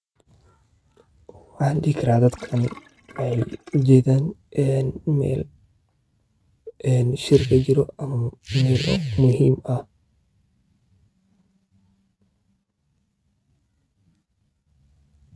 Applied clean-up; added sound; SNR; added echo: neural mask model RNNoise.